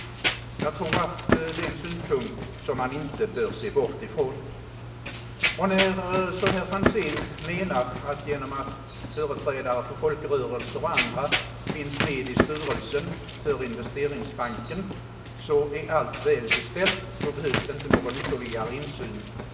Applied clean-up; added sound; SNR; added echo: none; Run; 2 dB; reverberation time 0.9 s.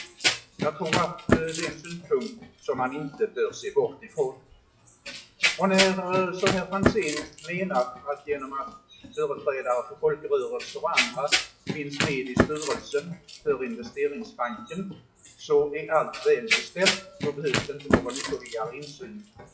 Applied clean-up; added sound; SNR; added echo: classical method WPE with log-MMSE.